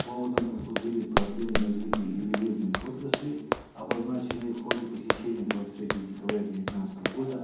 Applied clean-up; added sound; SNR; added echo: none; Run; 1 dB; reverberation time 1.2 s.